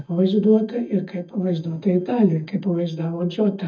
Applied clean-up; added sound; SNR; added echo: neural mask model DeepFilterNet 3.